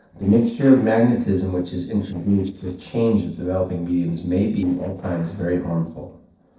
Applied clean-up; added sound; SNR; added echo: neural separator model SepFormer DNS4.